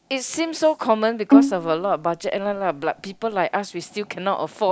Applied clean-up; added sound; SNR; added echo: none; Bowed string instrument; -1 dB; none.